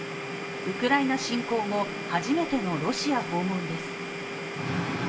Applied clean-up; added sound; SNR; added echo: none; Domestic sounds, home sounds; 6 dB; reverberation time 1.9 s.